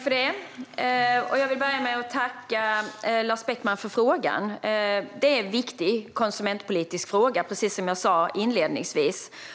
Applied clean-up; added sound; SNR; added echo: none; none; none; none.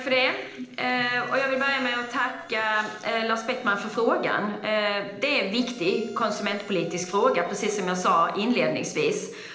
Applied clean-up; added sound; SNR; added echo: neural separator model SepFormer DNS4.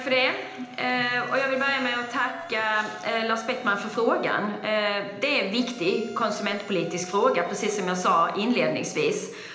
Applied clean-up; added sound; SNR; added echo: none; Wind instrument, woodwind instrument; 19 dB; reverberation time 0.9 s.